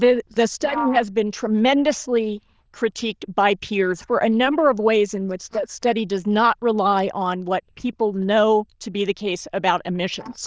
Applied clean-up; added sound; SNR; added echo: neural diffusion model UNIVERSE++.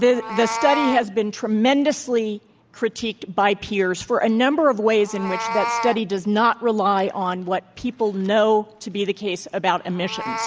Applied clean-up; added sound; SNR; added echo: none; Meow; 11 dB; none.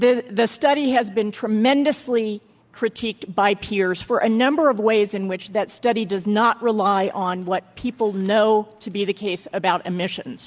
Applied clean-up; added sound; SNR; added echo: none; none; none; none.